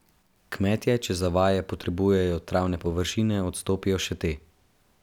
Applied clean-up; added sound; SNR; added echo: none; none; none; none.